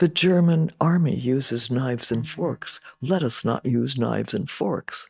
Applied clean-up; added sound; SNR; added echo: neural mask model DeepFilterNet 3.